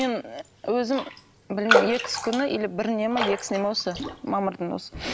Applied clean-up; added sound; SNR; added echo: none; Raindrop; 3 dB; none.